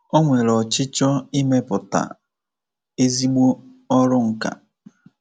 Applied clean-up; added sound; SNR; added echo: none; none; none; none.